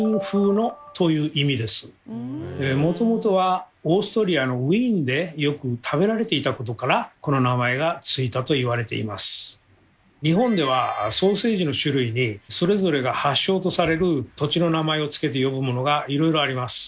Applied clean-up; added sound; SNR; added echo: none; none; none; none.